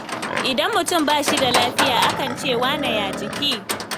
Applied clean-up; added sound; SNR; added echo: none; Livestock, farm animals, working animals; 2 dB; none.